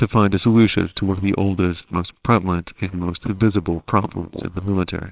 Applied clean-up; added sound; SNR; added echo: neural separator model SepFormer WHAMR!.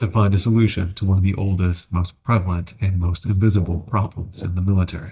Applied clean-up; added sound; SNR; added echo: neural mask model DeepFilterNet 3.